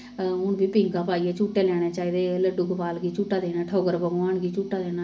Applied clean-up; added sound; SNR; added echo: none; none; none; none.